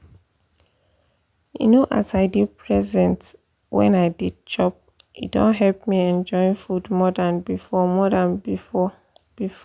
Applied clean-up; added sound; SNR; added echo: none; none; none; none.